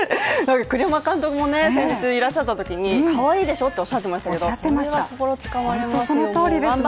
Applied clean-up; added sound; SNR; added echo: none; none; none; none.